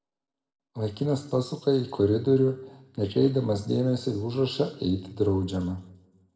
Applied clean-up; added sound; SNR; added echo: none; none; none; reverberation time 0.7 s.